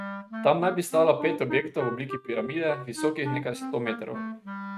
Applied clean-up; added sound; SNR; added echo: neural mask model RNNoise.